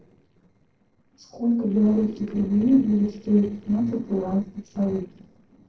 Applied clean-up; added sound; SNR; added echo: neural separator model SepFormer DNS4.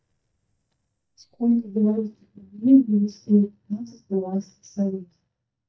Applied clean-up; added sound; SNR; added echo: neural mask model DeepFilterNet 3.